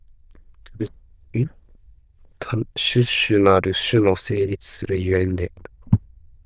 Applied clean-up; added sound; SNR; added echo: neural diffusion model UNIVERSE++.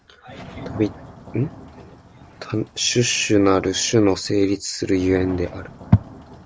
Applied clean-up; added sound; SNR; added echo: none; Thunder / Rain; 18 dB; none.